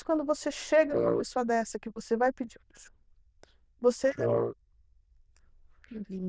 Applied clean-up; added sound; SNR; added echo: neural diffusion model UNIVERSE++.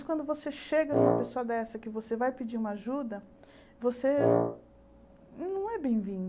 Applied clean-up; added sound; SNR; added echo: none; Wind instrument, woodwind instrument; -5 dB; none.